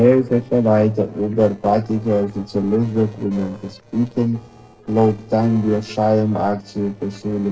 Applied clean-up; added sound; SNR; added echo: neural separator model SepFormer DNS4.